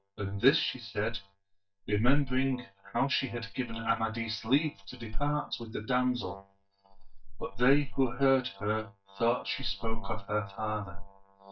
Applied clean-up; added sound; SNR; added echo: neural mask model DeepFilterNet 3.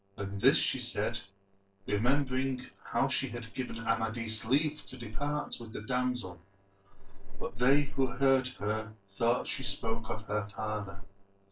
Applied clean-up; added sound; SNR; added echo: neural separator model SepFormer DNS4.